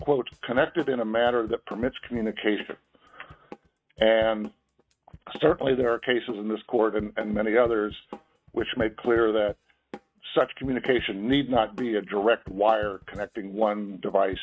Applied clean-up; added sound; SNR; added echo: neural mask model RNNoise.